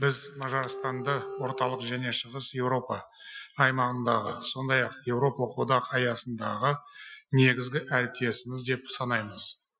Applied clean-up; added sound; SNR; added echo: classical method Wiener filter.